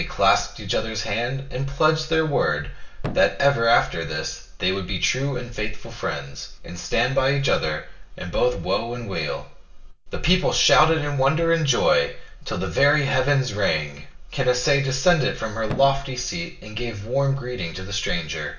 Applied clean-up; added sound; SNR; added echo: none; Thump, thud; 12 dB; reverberation time 0.2 s.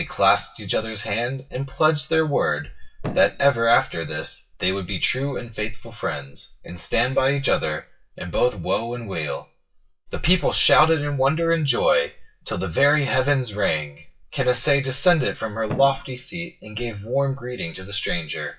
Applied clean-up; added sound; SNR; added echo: classical method WPE with log-MMSE.